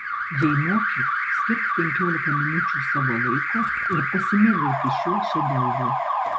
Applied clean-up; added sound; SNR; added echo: none; Alarm; -2 dB; none.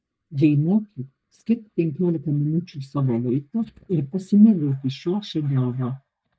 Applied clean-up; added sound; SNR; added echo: neural mask model DeepFilterNet 3.